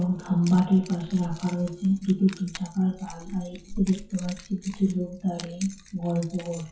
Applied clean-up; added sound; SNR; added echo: classical method WPE with log-MMSE.